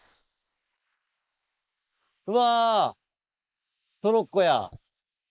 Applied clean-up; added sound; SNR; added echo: neural mask model Resemble Enhance denoiser.